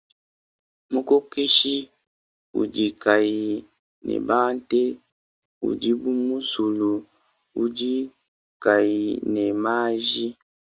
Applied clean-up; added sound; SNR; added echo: none; none; none; none.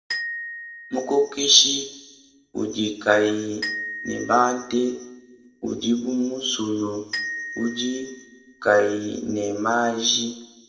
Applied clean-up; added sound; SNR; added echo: none; Glockenspiel; 13 dB; reverberation time 0.9 s.